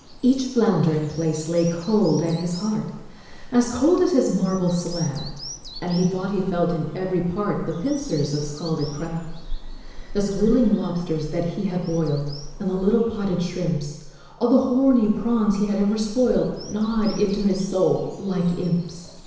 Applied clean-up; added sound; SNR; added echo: none; Bird vocalization, bird call, bird song; 13 dB; reverberation time 1.0 s.